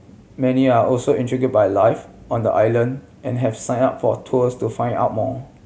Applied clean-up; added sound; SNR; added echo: none; none; none; none.